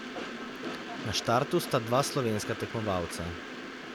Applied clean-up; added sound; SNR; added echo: none; Train; 7 dB; none.